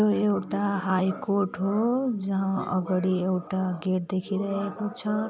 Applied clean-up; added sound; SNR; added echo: none; none; none; none.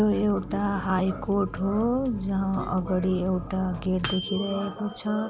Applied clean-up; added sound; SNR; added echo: none; Microwave oven; 12 dB; none.